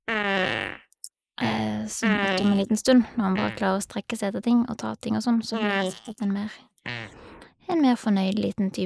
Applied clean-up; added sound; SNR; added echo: neural mask model Resemble Enhance denoiser.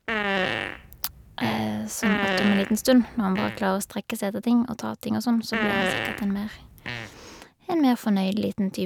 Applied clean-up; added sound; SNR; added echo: none; Fart; 4 dB; none.